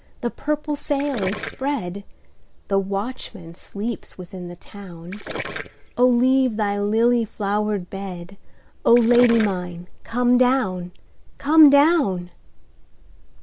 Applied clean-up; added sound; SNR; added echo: none; Gurgling; 16 dB; none.